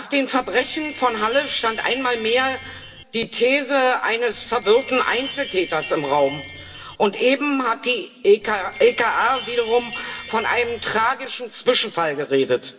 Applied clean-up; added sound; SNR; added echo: none; Chime; 11 dB; reverberation time 1.2 s.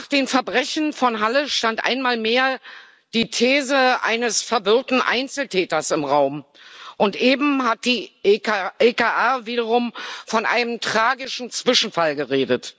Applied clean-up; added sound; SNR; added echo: none; none; none; none.